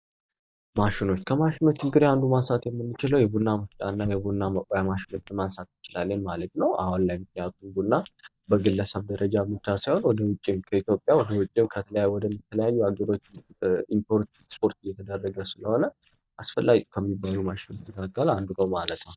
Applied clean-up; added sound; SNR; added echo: neural mask model DeepFilterNet 3.